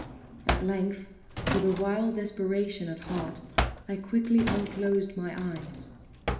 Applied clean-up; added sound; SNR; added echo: none; Drawer open or close; 5 dB; reverberation time 1.1 s.